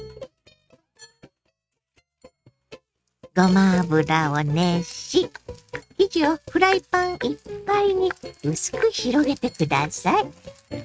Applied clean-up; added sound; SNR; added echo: neural mask model RNNoise.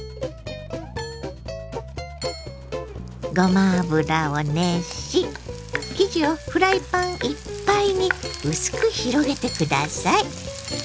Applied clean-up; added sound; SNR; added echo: none; Hammer / Chink, clink; 20 dB; none.